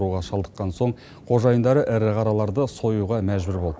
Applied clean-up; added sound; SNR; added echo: none; none; none; none.